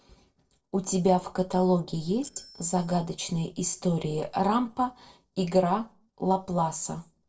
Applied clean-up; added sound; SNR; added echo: neural separator model SepFormer DNS4.